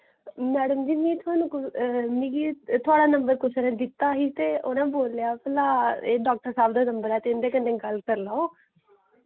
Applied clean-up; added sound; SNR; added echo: none; none; none; none.